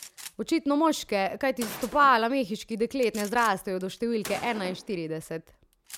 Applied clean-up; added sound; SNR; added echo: none; Gunshot, gunfire; 17 dB; none.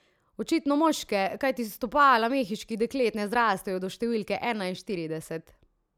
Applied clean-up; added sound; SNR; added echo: none; none; none; none.